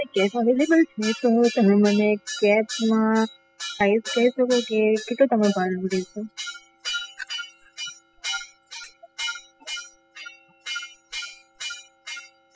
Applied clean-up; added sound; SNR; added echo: classical method spectral subtraction.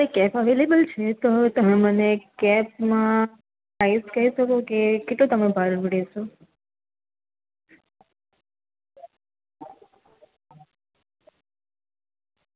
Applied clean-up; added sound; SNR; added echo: none; none; none; none.